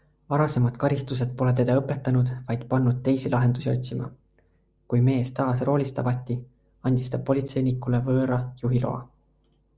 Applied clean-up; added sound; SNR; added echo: none; none; none; none.